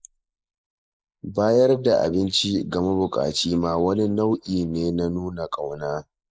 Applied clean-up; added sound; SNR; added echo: neural mask model Resemble Enhance denoiser.